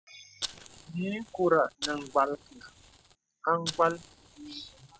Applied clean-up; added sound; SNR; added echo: none; Fire; 13 dB; none.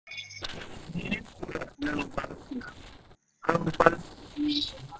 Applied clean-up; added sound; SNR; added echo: neural separator model SepFormer DNS4.